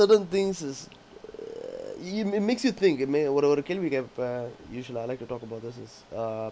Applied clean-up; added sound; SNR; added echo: none; none; none; none.